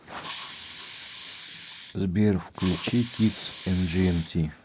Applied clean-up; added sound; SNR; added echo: none; Hiss; 7 dB; none.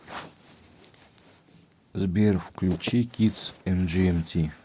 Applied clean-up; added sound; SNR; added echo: none; none; none; none.